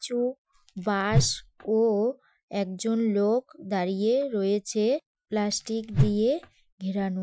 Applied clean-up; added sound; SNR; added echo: classical method Wiener filter.